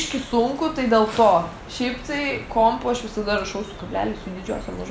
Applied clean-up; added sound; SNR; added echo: none; Drip; 18 dB; none.